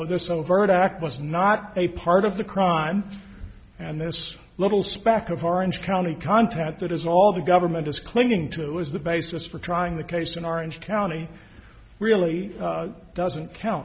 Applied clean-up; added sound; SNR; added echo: none; none; none; none.